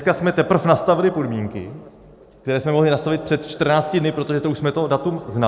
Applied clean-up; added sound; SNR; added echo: none; none; none; none.